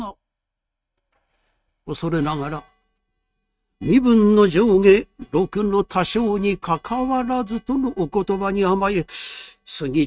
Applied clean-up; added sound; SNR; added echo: neural mask model RNNoise.